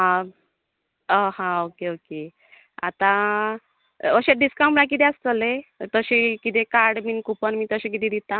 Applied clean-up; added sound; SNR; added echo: none; none; none; none.